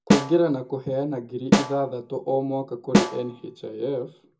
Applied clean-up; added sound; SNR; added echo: none; Snare drum; 0 dB; reverberation time 0.2 s.